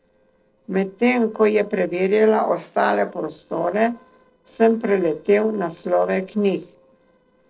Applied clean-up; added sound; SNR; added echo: neural separator model SepFormer DNS4.